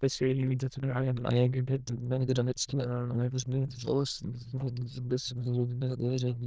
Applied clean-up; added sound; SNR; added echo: neural diffusion model UNIVERSE++.